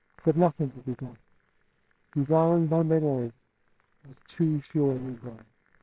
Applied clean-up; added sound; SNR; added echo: neural separator model SepFormer WHAMR!.